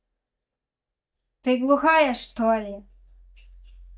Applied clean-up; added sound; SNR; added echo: neural mask model DeepFilterNet 3.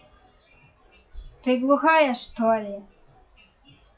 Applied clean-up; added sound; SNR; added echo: classical method WPE with log-MMSE.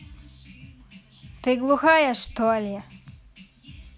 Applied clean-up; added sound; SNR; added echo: none; none; none; none.